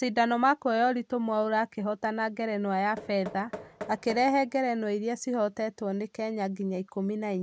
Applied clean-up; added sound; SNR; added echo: none; Knock; 17 dB; none.